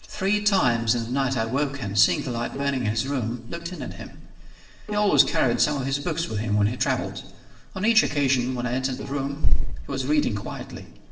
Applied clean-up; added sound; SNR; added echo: neural separator model SepFormer DNS4.